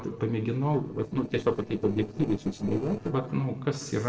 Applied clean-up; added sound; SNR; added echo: neural separator model SepFormer DNS4.